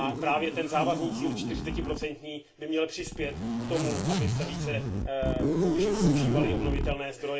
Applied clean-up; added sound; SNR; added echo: none; Zipper (clothing); -3 dB; reverberation time 0.2 s.